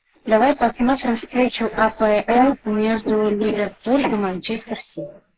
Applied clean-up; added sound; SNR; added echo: neural mask model Resemble Enhance denoiser.